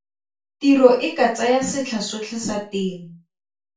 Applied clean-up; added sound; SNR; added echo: none; none; none; reverberation time 0.3 s.